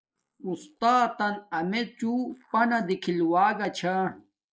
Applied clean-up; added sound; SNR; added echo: neural mask model Resemble Enhance denoiser.